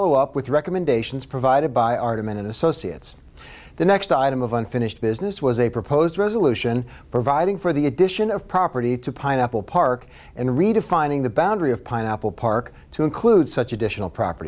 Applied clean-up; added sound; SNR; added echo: none; none; none; none.